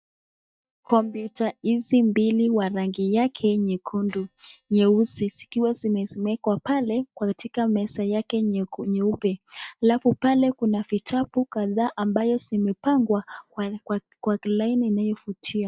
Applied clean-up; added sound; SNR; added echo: neural mask model DeepFilterNet 3.